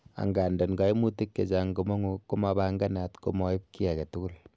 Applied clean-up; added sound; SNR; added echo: none; none; none; none.